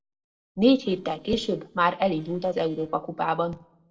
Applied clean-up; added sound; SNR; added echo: neural separator model SepFormer DNS4.